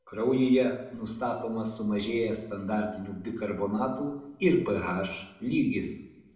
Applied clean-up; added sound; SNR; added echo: none; none; none; reverberation time 0.8 s.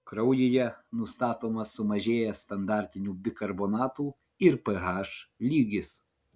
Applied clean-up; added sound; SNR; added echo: none; none; none; none.